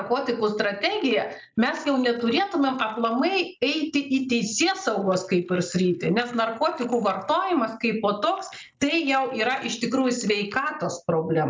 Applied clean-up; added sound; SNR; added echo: neural mask model Resemble Enhance denoiser.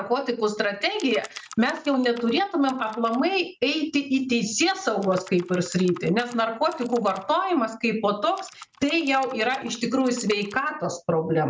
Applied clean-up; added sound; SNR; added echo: neural mask model RNNoise.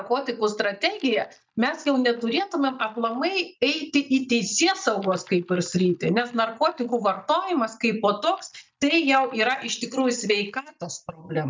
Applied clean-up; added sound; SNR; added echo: neural mask model DeepFilterNet 3.